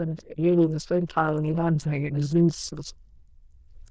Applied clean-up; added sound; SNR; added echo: neural diffusion model UNIVERSE++.